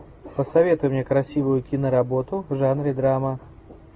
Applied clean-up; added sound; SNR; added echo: none; none; none; none.